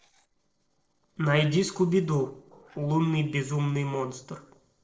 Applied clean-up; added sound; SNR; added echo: neural separator model SepFormer DNS4.